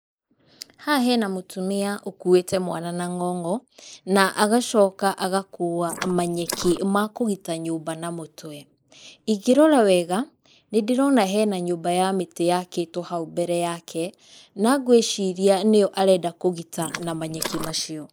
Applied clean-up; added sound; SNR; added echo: neural mask model Resemble Enhance denoiser.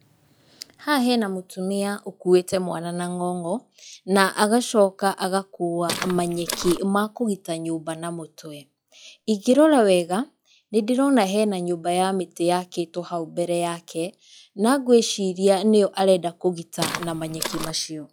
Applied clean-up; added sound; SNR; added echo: classical method log-MMSE.